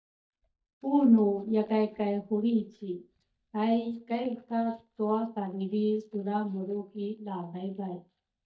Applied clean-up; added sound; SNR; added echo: neural mask model DeepFilterNet 3.